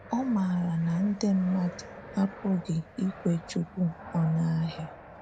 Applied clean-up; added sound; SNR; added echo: none; Fixed-wing aircraft, airplane; 16 dB; none.